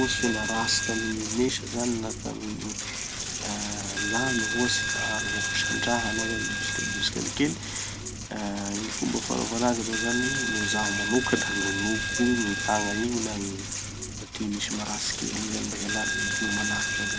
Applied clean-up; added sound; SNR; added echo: none; Coin (dropping); 0 dB; none.